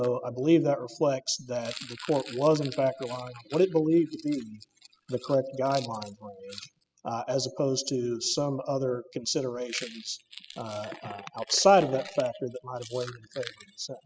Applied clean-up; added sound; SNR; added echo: classical method spectral subtraction.